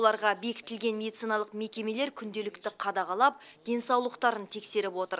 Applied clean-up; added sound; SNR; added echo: none; none; none; none.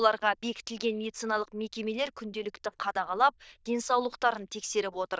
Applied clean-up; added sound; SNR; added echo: neural diffusion model UNIVERSE++.